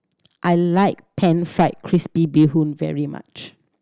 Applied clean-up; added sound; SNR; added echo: none; none; none; none.